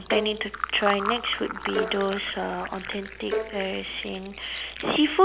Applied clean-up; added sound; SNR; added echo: none; Bowed string instrument + Fill (with liquid); 6 dB; none.